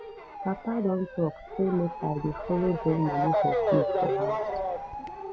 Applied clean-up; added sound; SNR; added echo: none; Motor vehicle (road) / Siren; 1 dB; none.